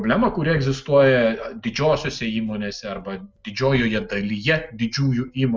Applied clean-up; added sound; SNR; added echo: none; none; none; none.